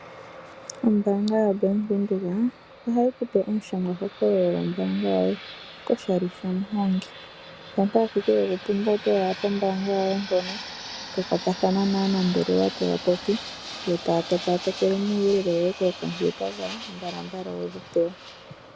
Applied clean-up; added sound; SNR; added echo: none; Fixed-wing aircraft, airplane; 15 dB; none.